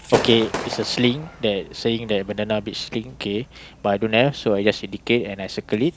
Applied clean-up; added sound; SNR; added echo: none; Gunshot, gunfire / Fireworks; 13 dB; none.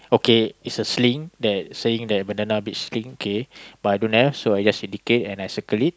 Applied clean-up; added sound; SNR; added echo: none; none; none; none.